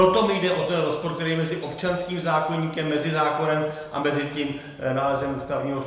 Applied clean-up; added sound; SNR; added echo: none; none; none; reverberation time 1.0 s.